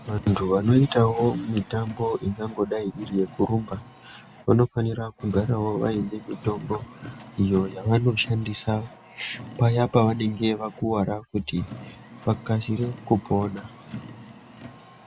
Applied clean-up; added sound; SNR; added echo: none; Car; 17 dB; none.